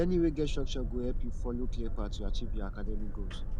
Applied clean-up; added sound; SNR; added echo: none; Boat, Water vehicle; -3 dB; none.